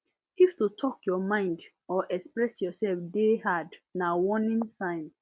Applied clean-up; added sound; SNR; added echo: none; none; none; none.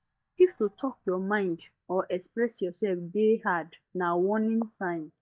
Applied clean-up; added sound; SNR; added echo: neural mask model DeepFilterNet 3.